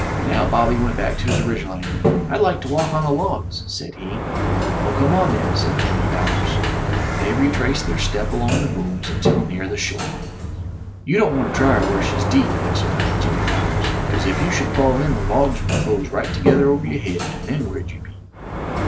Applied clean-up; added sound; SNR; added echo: none; Sliding door; -1 dB; none.